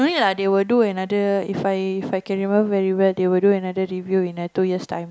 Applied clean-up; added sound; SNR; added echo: none; none; none; none.